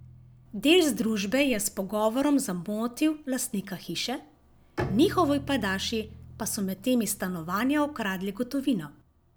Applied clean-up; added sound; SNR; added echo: none; Bowed string instrument; 16 dB; none.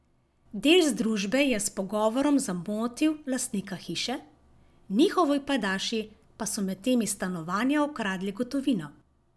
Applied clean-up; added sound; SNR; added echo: none; none; none; none.